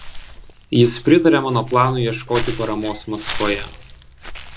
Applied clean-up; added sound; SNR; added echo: none; Walk, footsteps / Bird; 9 dB; none.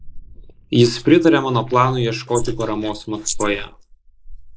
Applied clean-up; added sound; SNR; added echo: neural mask model Resemble Enhance denoiser.